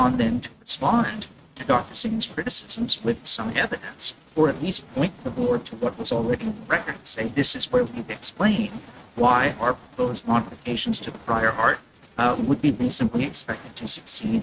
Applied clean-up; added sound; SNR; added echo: neural mask model RNNoise.